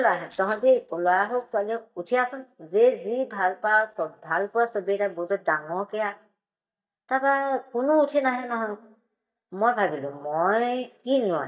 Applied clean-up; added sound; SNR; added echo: neural mask model DeepFilterNet 3.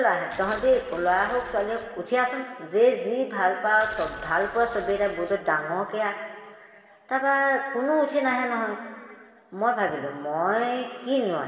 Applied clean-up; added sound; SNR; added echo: none; Tearing; 19 dB; reverberation time 2.5 s.